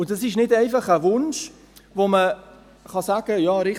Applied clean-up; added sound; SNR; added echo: none; none; none; none.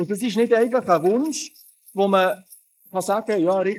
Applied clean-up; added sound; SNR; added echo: neural mask model Resemble Enhance denoiser.